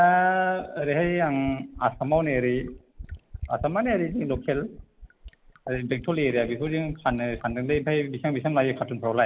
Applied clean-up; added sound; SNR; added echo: none; Fill (with liquid); 18 dB; none.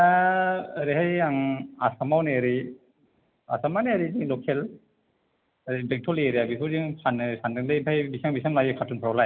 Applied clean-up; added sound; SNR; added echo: none; none; none; none.